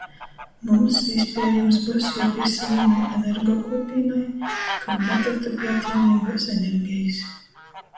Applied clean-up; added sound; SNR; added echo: none; Fowl; 11 dB; reverberation time 0.7 s.